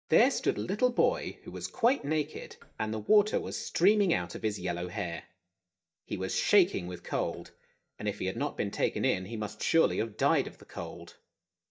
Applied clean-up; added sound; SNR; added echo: neural mask model DeepFilterNet 3.